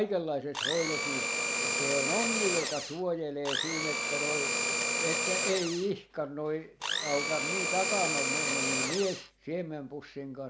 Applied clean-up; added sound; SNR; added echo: none; Domestic sounds, home sounds; -3 dB; none.